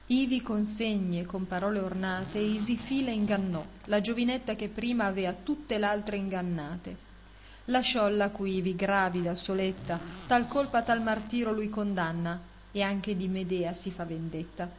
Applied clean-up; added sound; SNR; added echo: none; Zipper (clothing); 19 dB; none.